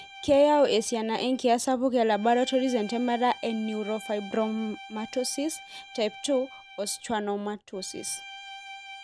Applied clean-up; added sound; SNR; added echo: none; Bowed string instrument; 18 dB; none.